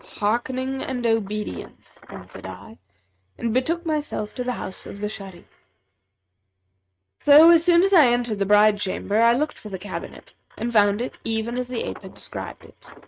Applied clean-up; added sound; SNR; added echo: neural mask model RNNoise.